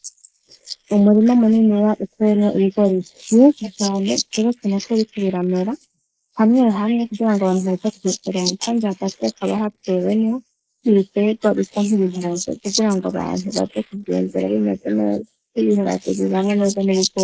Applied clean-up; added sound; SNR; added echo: neural mask model Resemble Enhance denoiser.